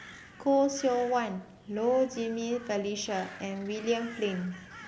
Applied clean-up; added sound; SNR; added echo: none; Crow; 19 dB; none.